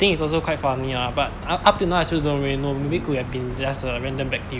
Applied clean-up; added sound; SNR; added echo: none; Brass instrument; 16 dB; none.